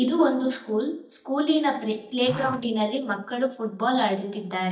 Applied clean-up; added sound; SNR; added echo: neural mask model DeepFilterNet 3.